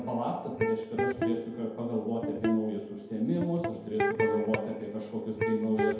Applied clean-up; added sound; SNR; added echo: none; Electric guitar; 2 dB; reverberation time 0.8 s.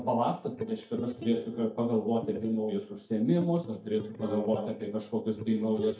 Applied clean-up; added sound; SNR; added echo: neural mask model DeepFilterNet 3.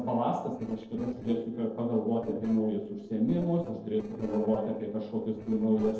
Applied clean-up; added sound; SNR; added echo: neural separator model SepFormer DNS4.